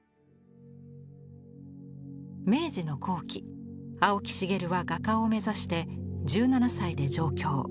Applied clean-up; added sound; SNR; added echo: none; none; none; none.